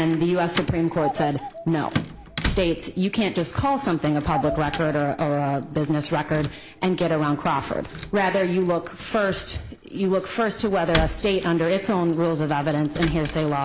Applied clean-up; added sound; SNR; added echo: none; Keys jangling + Bird vocalization, bird call, bird song; 11 dB; none.